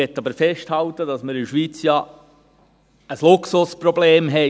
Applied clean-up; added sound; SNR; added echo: none; none; none; none.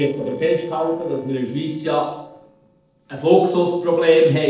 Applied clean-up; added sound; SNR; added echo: neural separator model SepFormer DNS4.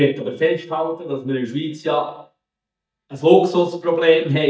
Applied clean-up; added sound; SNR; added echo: neural mask model DeepFilterNet 3.